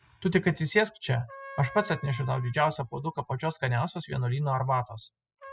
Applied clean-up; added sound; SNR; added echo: classical method spectral subtraction.